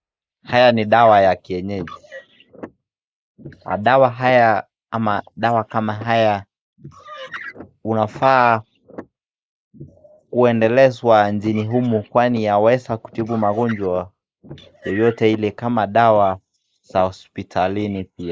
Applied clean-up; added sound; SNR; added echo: neural mask model Resemble Enhance denoiser.